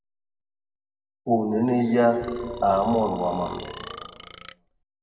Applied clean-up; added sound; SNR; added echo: none; Burping, eructation; 13 dB; reverberation time 1.9 s.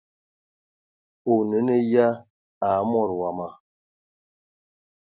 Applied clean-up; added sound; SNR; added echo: none; none; none; none.